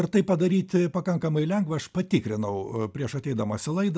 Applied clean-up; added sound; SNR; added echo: none; none; none; none.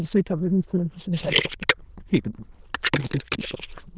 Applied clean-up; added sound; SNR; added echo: neural diffusion model UNIVERSE++.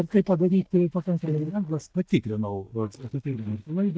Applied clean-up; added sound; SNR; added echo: neural mask model DeepFilterNet 3.